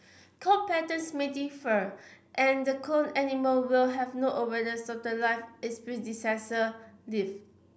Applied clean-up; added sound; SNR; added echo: none; none; none; none.